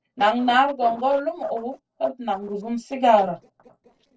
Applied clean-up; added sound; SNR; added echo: neural separator model SepFormer DNS4.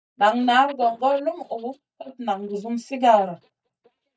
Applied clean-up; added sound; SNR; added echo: neural mask model DeepFilterNet 3.